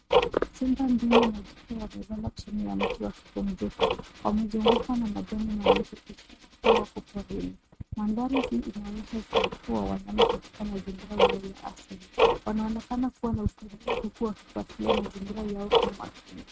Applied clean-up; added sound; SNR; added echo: neural mask model RNNoise.